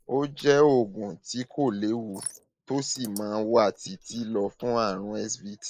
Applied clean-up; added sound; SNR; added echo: neural mask model Resemble Enhance denoiser.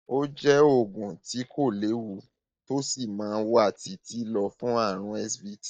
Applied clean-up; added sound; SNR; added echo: neural mask model DeepFilterNet 3.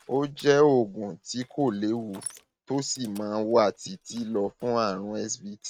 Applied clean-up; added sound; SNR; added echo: neural mask model RNNoise.